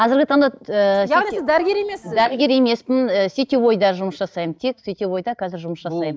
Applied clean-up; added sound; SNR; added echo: neural mask model DeepFilterNet 3.